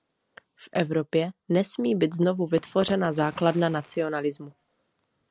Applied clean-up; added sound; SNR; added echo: none; Fireworks; 18 dB; none.